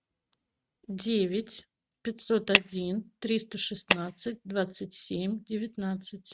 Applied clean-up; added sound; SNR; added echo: neural mask model RNNoise.